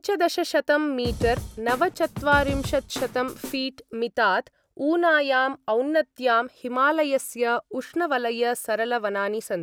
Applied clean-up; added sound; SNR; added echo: none; Snare drum / Drum kit; 9 dB; none.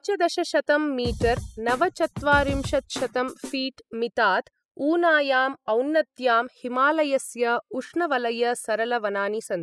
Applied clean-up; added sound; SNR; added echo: classical method spectral subtraction.